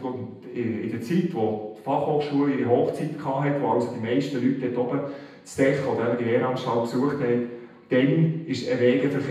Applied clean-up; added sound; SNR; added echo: none; none; none; reverberation time 0.9 s.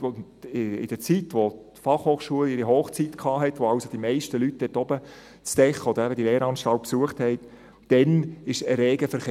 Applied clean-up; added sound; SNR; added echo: none; none; none; none.